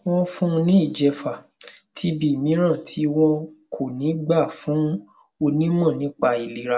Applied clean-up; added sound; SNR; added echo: none; none; none; none.